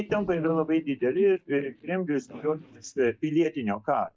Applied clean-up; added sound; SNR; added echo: neural mask model DeepFilterNet 3.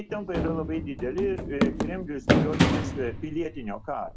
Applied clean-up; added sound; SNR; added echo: none; Run; -4 dB; none.